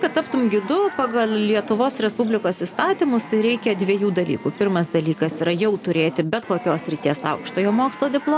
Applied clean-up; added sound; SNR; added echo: none; Chatter / Chirp, tweet / Livestock, farm animals, working animals; 15 dB; none.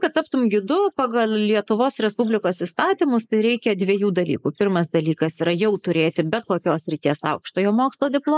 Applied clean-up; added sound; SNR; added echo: neural mask model Resemble Enhance denoiser.